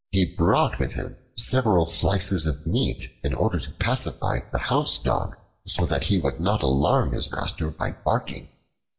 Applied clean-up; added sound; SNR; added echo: none; none; none; none.